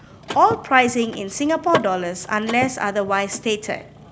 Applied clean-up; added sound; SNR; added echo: none; Mechanisms / Car; 12 dB; none.